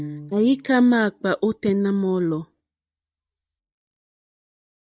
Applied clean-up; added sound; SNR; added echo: neural mask model DeepFilterNet 3.